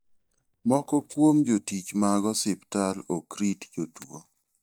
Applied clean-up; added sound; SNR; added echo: neural mask model DeepFilterNet 3.